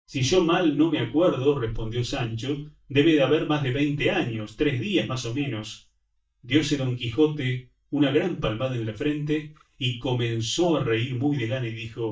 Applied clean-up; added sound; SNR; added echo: neural mask model DeepFilterNet 3.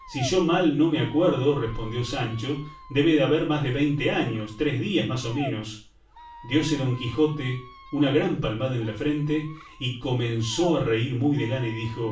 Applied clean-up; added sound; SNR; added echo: none; Squeak; 20 dB; reverberation time 0.3 s.